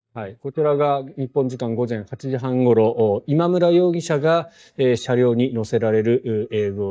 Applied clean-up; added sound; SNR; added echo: neural mask model DeepFilterNet 3.